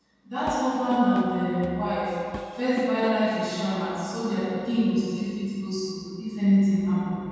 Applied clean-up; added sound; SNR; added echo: none; Drum kit; 18 dB; reverberation time 2.1 s.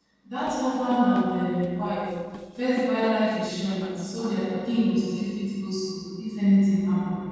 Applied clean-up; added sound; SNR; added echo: neural separator model SepFormer DNS4.